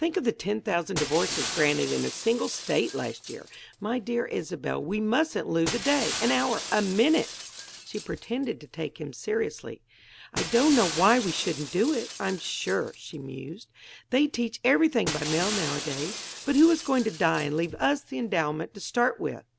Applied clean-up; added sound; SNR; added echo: none; Shatter; 11 dB; none.